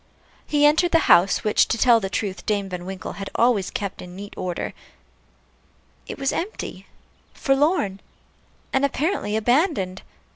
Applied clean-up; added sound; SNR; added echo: none; none; none; none.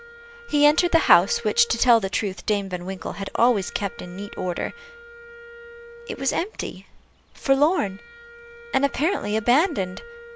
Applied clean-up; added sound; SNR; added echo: none; Wind instrument, woodwind instrument; 20 dB; none.